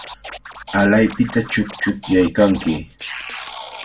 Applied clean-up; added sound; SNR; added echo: none; Scratching (performance technique); 14 dB; reverberation time 0.2 s.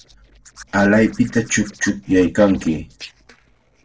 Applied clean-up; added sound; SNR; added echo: neural separator model SepFormer DNS4.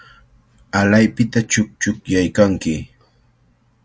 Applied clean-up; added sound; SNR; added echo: none; none; none; none.